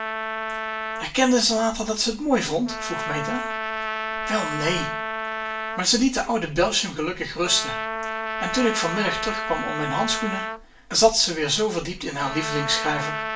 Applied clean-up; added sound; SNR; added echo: none; Trumpet; 6 dB; reverberation time 0.3 s.